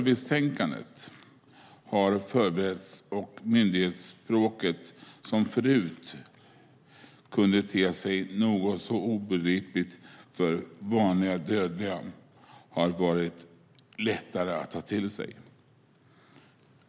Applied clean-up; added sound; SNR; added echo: none; none; none; none.